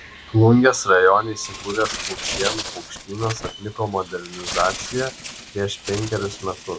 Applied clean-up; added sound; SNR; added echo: none; Bird; 11 dB; none.